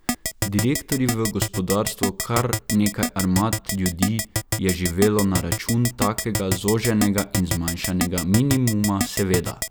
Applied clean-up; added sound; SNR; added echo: none; Keyboard (musical); 5 dB; none.